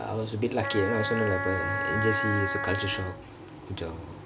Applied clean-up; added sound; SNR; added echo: none; Wind instrument, woodwind instrument; 2 dB; none.